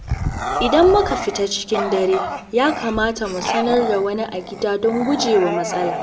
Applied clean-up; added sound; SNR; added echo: none; Bark / Growling; 6 dB; reverberation time 0.9 s.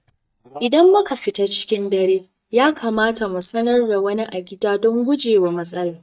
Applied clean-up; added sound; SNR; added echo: neural mask model DeepFilterNet 3.